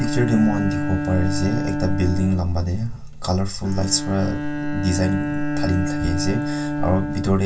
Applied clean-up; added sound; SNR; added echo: none; Bowed string instrument; 4 dB; reverberation time 0.1 s.